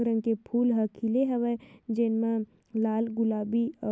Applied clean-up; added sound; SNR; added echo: none; none; none; none.